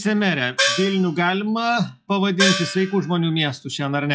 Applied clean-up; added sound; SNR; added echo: classical method log-MMSE.